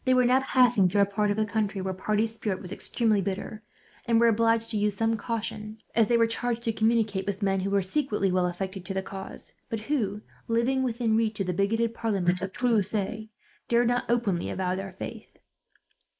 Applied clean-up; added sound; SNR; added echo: neural mask model Resemble Enhance denoiser.